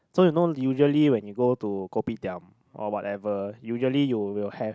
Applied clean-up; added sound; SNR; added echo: none; none; none; none.